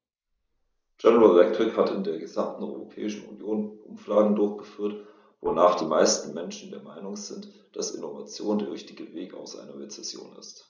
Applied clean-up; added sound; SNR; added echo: neural mask model Resemble Enhance denoiser.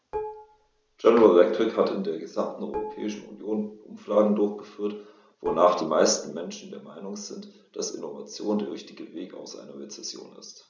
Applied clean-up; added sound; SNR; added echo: none; Dishes, pots, and pans; 12 dB; none.